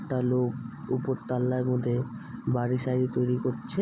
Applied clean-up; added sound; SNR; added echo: none; none; none; none.